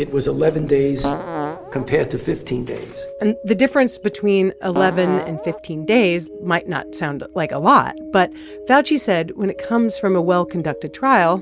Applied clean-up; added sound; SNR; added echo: none; Fart; 7 dB; none.